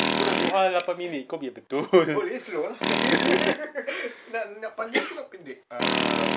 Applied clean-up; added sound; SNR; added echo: none; Tools; 1 dB; none.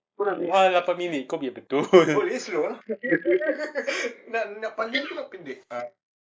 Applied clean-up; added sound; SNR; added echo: neural mask model Resemble Enhance denoiser.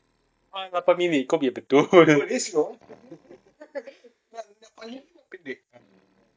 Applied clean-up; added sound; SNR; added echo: neural mask model DeepFilterNet 3.